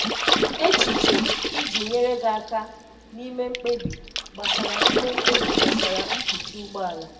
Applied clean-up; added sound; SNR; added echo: none; Water / Splash, splatter; -4 dB; reverberation time 0.7 s.